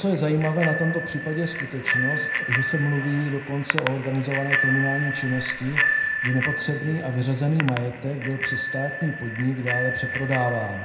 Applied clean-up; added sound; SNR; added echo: none; Bicycle bell; 2 dB; reverberation time 0.7 s.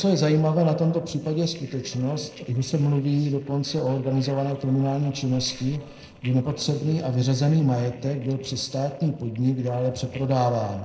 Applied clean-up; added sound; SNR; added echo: neural separator model SepFormer DNS4.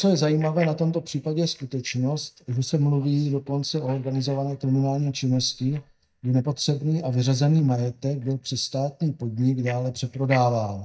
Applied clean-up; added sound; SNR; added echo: neural mask model DeepFilterNet 3.